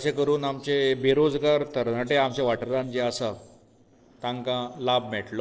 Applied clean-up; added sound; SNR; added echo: neural separator model SepFormer DNS4.